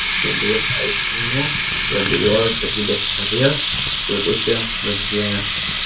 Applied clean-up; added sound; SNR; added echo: none; Water tap, faucet; -2 dB; reverberation time 0.3 s.